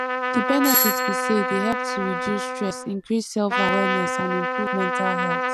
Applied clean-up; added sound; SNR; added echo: none; Trumpet + Doorbell; -2 dB; none.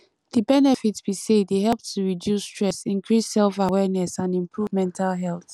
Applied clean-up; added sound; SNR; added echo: none; none; none; none.